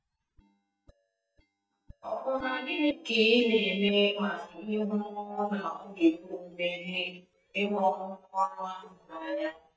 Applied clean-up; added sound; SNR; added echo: neural mask model DeepFilterNet 3.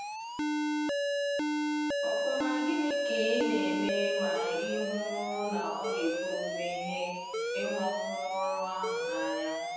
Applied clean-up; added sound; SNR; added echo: none; Alarm; -3 dB; reverberation time 1.1 s.